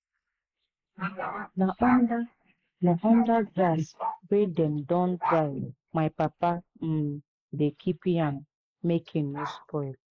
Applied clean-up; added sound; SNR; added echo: neural mask model Resemble Enhance denoiser.